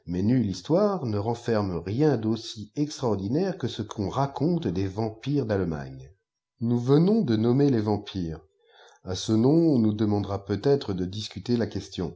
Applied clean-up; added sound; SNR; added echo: none; none; none; none.